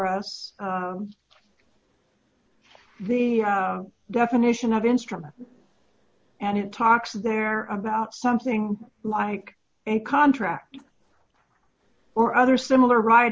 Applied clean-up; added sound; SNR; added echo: none; none; none; none.